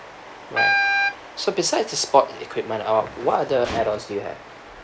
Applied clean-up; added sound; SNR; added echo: none; Wind instrument, woodwind instrument; -2 dB; none.